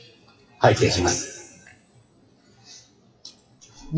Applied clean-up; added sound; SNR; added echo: classical method WPE with log-MMSE.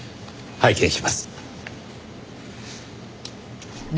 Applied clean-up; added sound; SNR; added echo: none; none; none; none.